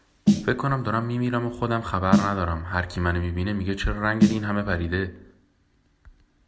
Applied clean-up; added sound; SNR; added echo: none; Snare drum; 2 dB; none.